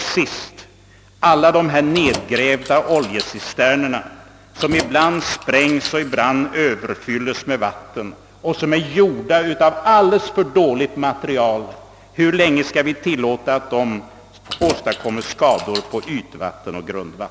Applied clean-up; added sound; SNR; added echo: none; Keys jangling; 12 dB; none.